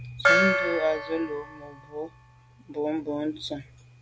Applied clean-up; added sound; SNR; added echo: none; Gong; -3 dB; none.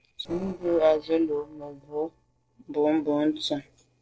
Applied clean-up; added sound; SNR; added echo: neural separator model SepFormer DNS4.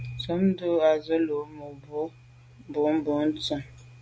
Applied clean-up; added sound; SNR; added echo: none; none; none; none.